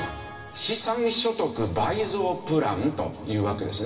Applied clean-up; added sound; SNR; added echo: none; none; none; reverberation time 2.9 s.